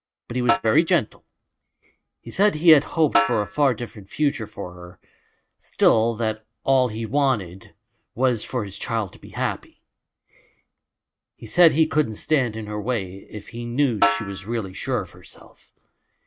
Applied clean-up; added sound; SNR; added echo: neural mask model RNNoise.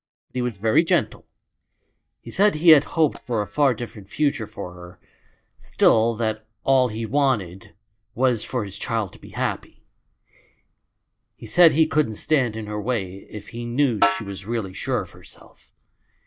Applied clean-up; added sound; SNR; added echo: neural mask model DeepFilterNet 3.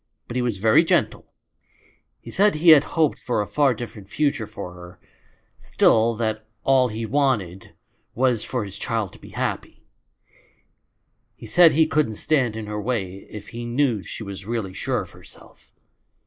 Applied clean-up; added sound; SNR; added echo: neural mask model Resemble Enhance denoiser.